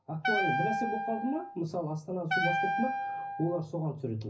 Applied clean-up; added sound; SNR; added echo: none; Wind instrument, woodwind instrument; -1 dB; reverberation time 0.4 s.